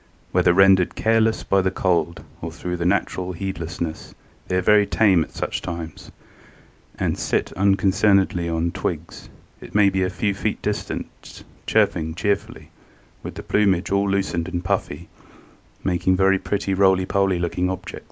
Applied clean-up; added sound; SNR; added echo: none; none; none; none.